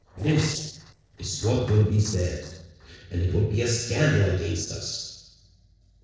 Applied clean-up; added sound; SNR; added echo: neural separator model SepFormer DNS4.